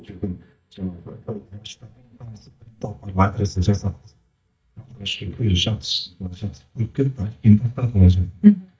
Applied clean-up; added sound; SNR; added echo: neural mask model DeepFilterNet 3.